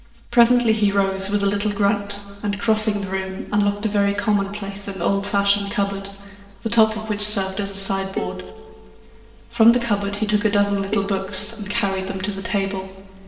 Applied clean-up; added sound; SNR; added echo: neural separator model SepFormer DNS4.